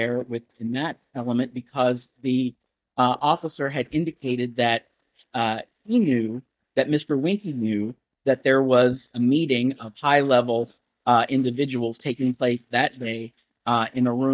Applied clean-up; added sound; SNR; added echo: neural mask model DeepFilterNet 3.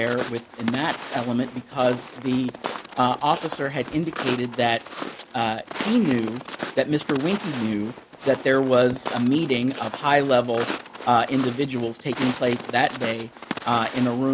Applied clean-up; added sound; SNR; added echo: none; Walk, footsteps; 11 dB; none.